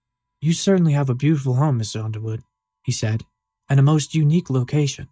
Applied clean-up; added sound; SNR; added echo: neural mask model DeepFilterNet 3.